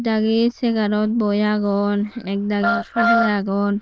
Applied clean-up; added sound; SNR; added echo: neural diffusion model UNIVERSE++.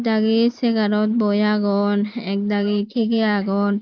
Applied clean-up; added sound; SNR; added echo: neural mask model Resemble Enhance denoiser.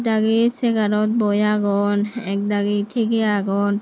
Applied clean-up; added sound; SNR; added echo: none; none; none; none.